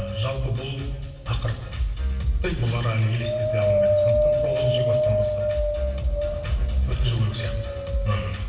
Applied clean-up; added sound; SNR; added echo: none; Wind; 2 dB; reverberation time 1.4 s.